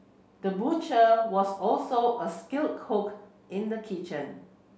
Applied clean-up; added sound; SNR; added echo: none; none; none; none.